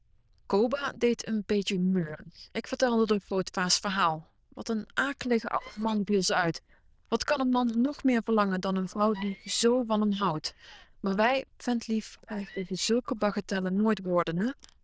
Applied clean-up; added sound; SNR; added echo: neural diffusion model UNIVERSE++.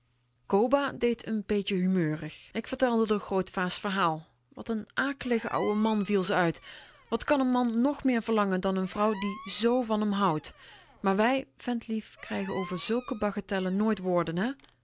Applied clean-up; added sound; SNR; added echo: none; Squeak; 18 dB; none.